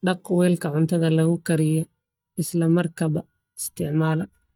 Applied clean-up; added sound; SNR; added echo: neural mask model DeepFilterNet 3.